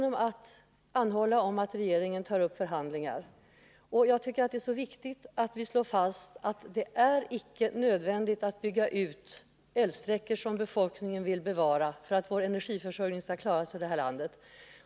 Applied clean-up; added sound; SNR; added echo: none; none; none; none.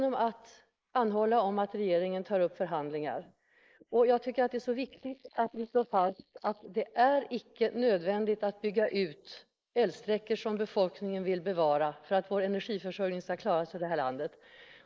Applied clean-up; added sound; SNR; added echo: neural mask model Resemble Enhance denoiser.